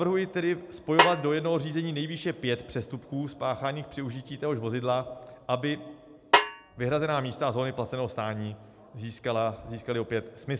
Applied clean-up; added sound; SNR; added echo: none; Snare drum; -3 dB; none.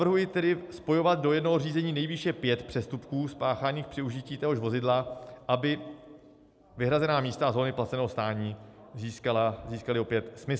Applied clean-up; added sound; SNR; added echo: none; none; none; none.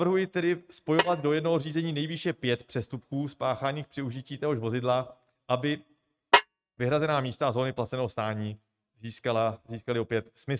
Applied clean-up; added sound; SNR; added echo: neural mask model RNNoise.